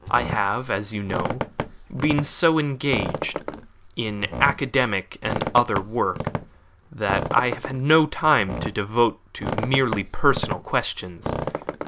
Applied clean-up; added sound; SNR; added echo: none; Squeak; 7 dB; none.